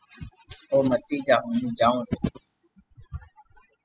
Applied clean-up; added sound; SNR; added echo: classical method spectral subtraction.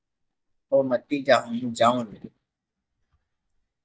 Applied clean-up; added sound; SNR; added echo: neural mask model DeepFilterNet 3.